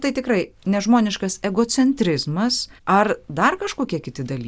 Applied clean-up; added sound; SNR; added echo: none; none; none; none.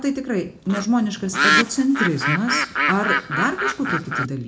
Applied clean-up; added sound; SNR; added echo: none; Bird; 0 dB; reverberation time 0.3 s.